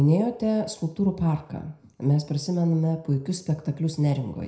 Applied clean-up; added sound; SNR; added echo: none; none; none; reverberation time 0.5 s.